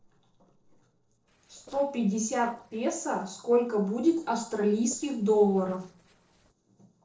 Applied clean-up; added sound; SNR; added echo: neural separator model SepFormer DNS4.